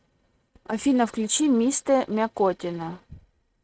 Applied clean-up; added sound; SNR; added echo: neural mask model RNNoise.